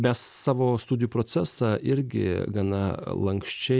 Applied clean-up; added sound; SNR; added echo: none; none; none; none.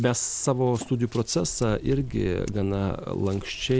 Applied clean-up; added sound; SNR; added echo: none; Scissors; 15 dB; none.